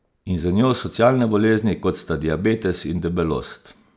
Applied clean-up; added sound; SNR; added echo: none; none; none; none.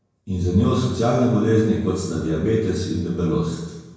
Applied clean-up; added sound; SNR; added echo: none; none; none; reverberation time 1.0 s.